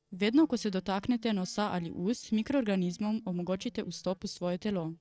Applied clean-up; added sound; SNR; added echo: neural separator model SepFormer DNS4.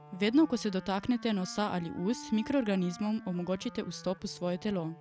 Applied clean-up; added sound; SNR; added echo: none; Wind instrument, woodwind instrument; 18 dB; none.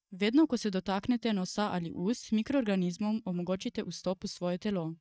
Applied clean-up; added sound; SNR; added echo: neural mask model DeepFilterNet 3.